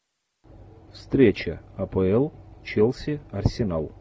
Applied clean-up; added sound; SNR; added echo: none; none; none; none.